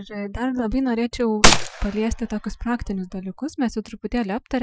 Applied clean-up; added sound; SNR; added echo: classical method Wiener filter.